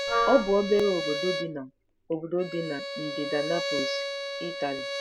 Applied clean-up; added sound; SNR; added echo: none; Wind instrument, woodwind instrument + Bowed string instrument; 3 dB; none.